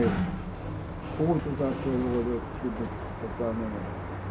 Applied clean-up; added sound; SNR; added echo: none; Sliding door; 2 dB; none.